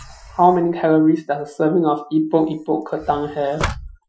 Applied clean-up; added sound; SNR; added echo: classical method Wiener filter.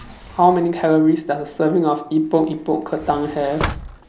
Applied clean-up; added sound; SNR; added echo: none; Sliding door; 14 dB; none.